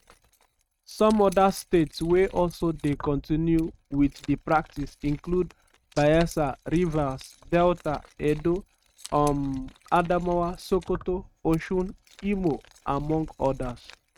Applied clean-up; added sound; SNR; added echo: neural mask model RNNoise.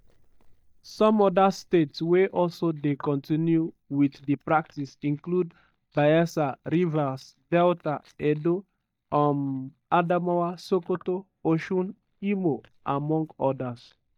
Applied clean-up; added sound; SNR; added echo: neural mask model DeepFilterNet 3.